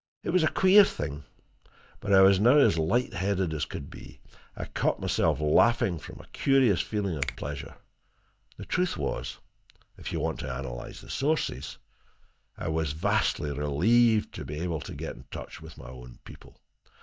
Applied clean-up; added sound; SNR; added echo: neural mask model DeepFilterNet 3.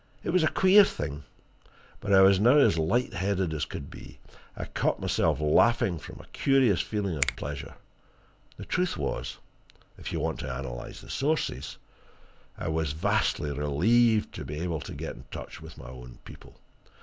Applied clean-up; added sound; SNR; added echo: none; Finger snapping; 11 dB; none.